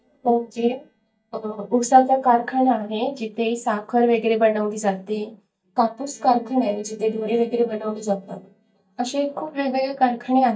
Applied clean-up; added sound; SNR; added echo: neural mask model DeepFilterNet 3.